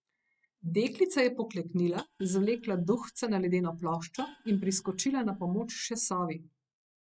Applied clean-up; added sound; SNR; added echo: neural mask model RNNoise.